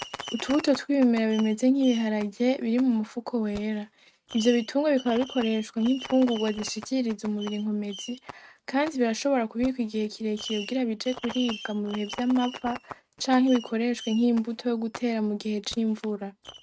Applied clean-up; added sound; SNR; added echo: neural mask model RNNoise.